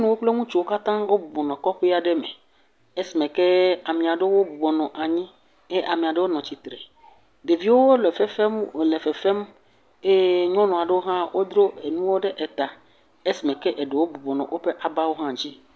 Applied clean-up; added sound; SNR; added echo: none; none; none; none.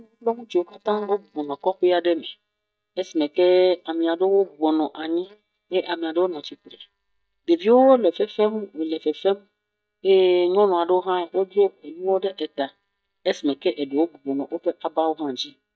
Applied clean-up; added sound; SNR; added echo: neural mask model DeepFilterNet 3.